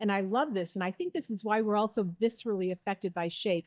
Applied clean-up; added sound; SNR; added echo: neural mask model DeepFilterNet 3.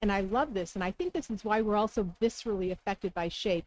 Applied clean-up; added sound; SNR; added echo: neural mask model RNNoise.